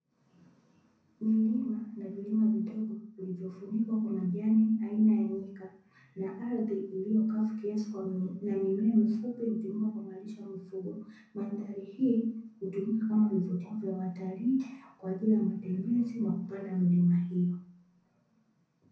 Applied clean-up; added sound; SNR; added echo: none; none; none; reverberation time 0.6 s.